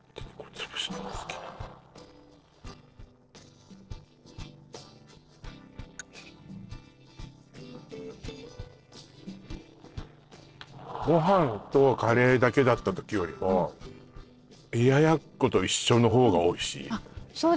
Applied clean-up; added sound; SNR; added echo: neural separator model SepFormer DNS4.